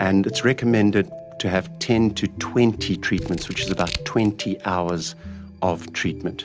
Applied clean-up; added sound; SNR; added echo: none; Scissors; 12 dB; none.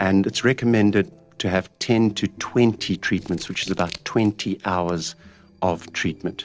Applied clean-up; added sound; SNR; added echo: neural separator model SepFormer DNS4.